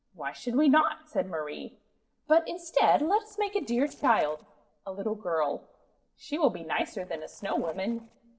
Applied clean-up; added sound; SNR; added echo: neural separator model SepFormer DNS4.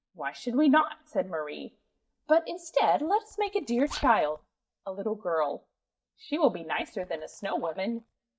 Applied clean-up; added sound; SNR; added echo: neural mask model DeepFilterNet 3.